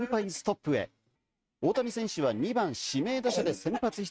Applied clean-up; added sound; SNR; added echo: neural mask model RNNoise.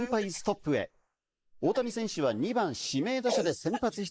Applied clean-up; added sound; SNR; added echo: neural mask model Resemble Enhance denoiser.